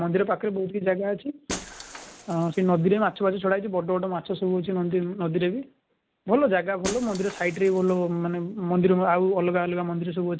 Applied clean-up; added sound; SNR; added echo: none; Shatter; 19 dB; none.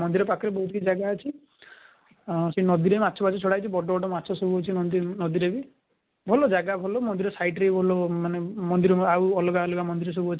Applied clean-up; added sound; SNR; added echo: none; none; none; none.